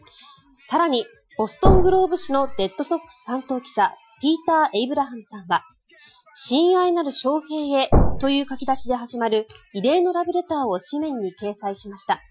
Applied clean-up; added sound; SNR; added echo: classical method Wiener filter.